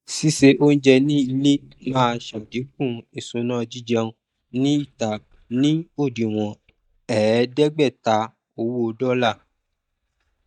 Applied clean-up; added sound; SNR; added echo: neural mask model DeepFilterNet 3.